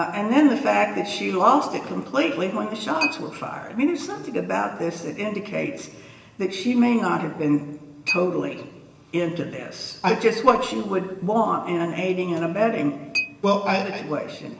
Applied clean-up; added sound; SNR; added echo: none; Chink, clink; 15 dB; reverberation time 1.2 s.